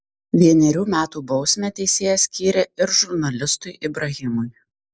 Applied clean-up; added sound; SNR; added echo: none; none; none; none.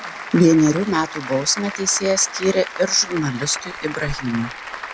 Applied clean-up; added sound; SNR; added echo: none; Applause; 11 dB; none.